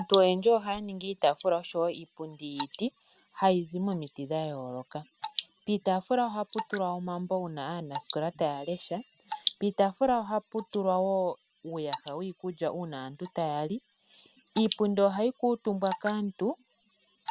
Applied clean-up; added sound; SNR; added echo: none; Drip / Water; 10 dB; none.